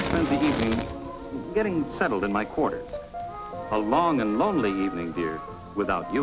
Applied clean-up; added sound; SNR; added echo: none; Fire; 12 dB; none.